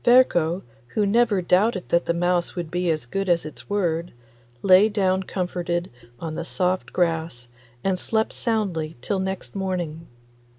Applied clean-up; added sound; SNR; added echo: none; none; none; none.